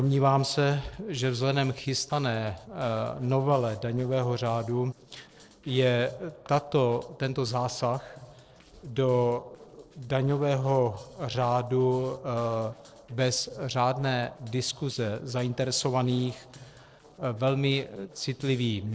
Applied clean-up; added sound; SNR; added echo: neural separator model SepFormer DNS4.